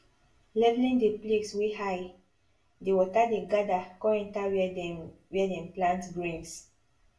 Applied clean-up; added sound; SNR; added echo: none; none; none; reverberation time 0.3 s.